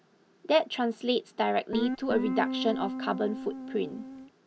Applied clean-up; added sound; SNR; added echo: none; Guitar; 4 dB; none.